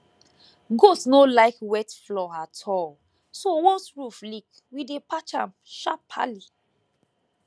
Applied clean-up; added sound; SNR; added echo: none; none; none; none.